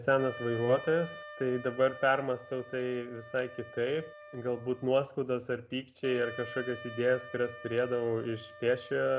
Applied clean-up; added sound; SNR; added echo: none; Wind instrument, woodwind instrument; 16 dB; none.